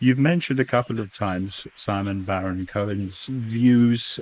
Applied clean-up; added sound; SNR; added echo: neural mask model Resemble Enhance denoiser.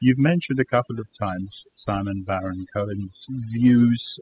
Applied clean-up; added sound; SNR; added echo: classical method spectral subtraction.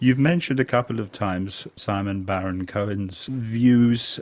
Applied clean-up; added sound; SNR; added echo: none; none; none; none.